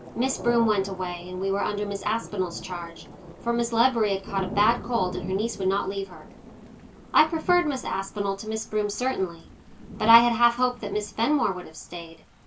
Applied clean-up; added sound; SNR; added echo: none; Thunder / Rain; 14 dB; reverberation time 0.2 s.